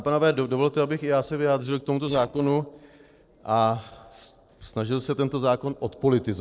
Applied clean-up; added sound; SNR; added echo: neural separator model SepFormer DNS4.